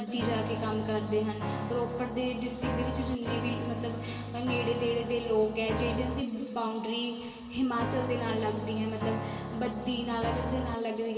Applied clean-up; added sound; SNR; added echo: none; Piano; 4 dB; reverberation time 2.3 s.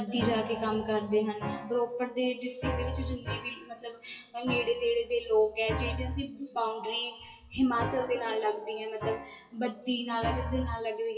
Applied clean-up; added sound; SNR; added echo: classical method WPE with log-MMSE.